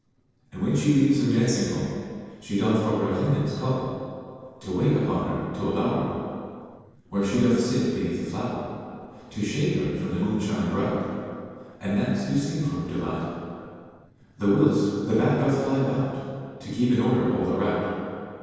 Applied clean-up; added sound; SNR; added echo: neural separator model SepFormer DNS4.